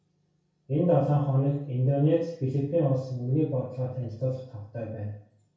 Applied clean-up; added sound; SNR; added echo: none; none; none; reverberation time 0.6 s.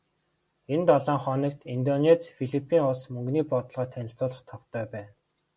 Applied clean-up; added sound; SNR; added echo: none; none; none; none.